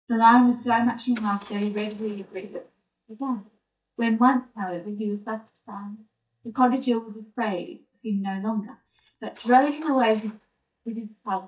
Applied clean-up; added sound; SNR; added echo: neural mask model DeepFilterNet 3.